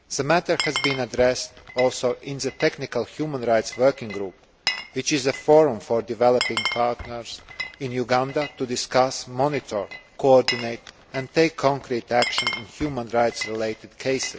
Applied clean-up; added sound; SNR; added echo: none; Glass; 11 dB; none.